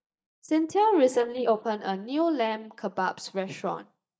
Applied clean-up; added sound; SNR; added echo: neural mask model DeepFilterNet 3.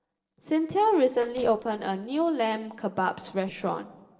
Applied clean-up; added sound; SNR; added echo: neural separator model SepFormer DNS4.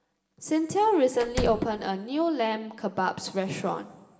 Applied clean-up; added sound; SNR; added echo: none; Slam; 6 dB; reverberation time 1.3 s.